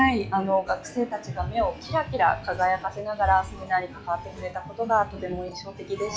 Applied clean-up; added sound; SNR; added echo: classical method log-MMSE.